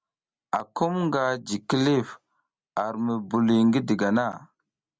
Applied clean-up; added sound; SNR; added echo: none; none; none; none.